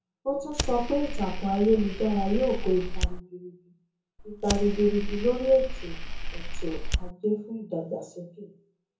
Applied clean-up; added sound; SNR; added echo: none; Fire; 2 dB; reverberation time 0.6 s.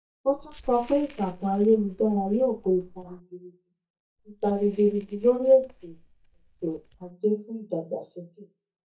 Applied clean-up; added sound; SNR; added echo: neural mask model DeepFilterNet 3.